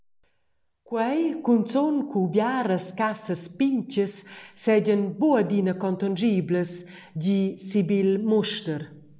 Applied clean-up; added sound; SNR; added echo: none; none; none; none.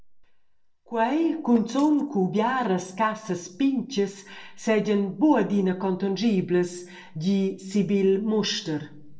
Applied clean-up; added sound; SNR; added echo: neural separator model SepFormer DNS4.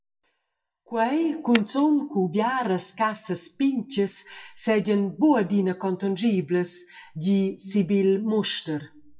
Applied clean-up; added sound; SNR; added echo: classical method WPE with log-MMSE.